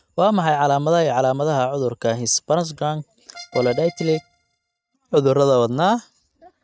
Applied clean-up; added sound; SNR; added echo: neural mask model RNNoise.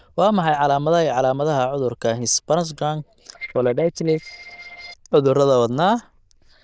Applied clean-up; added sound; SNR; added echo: neural diffusion model UNIVERSE++.